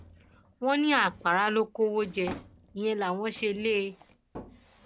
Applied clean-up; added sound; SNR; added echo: none; Drawer open or close; 19 dB; none.